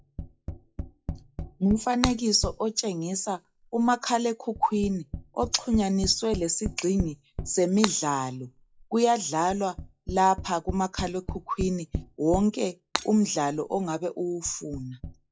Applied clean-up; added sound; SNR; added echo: classical method log-MMSE.